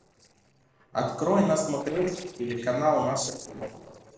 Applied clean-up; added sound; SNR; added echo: neural separator model SepFormer DNS4.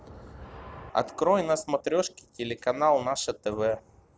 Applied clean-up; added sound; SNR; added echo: none; none; none; none.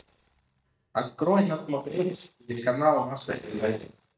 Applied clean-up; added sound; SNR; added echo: neural mask model DeepFilterNet 3.